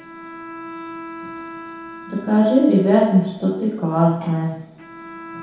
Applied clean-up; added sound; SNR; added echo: none; Bowed string instrument; 17 dB; reverberation time 0.8 s.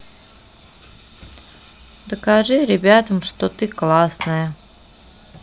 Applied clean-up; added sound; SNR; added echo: none; none; none; none.